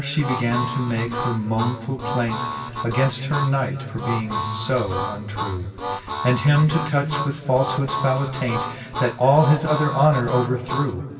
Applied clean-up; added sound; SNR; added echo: none; Harmonica; 7 dB; reverberation time 2.4 s.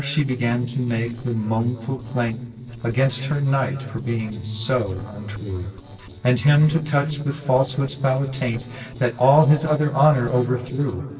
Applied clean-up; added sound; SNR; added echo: neural separator model SepFormer DNS4.